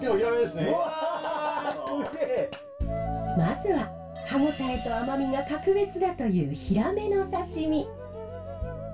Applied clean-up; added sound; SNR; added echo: none; Musical instrument; 16 dB; reverberation time 0.2 s.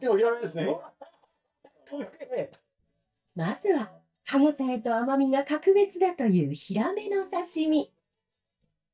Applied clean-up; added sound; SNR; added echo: neural mask model DeepFilterNet 3.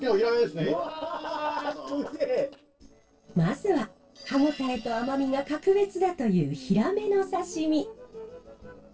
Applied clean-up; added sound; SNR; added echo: neural separator model SepFormer DNS4.